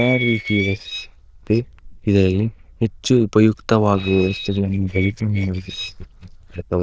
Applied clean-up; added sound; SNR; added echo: neural diffusion model UNIVERSE++.